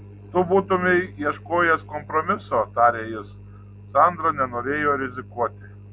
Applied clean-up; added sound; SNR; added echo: none; none; none; none.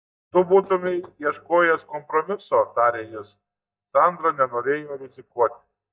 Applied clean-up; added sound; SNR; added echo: neural mask model DeepFilterNet 3.